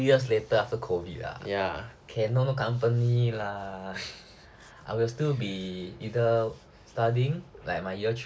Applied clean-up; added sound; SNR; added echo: none; none; none; none.